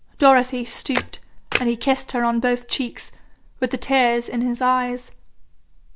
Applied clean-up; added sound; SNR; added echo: none; Camera; 9 dB; none.